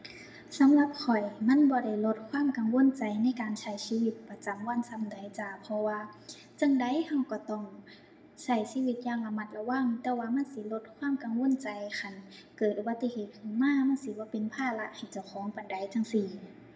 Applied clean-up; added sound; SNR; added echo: none; none; none; reverberation time 0.6 s.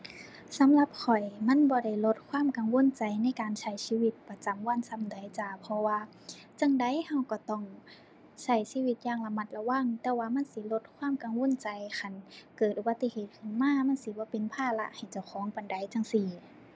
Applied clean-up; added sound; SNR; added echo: none; none; none; none.